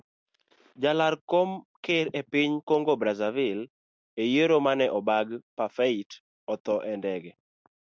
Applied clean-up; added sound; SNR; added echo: none; none; none; none.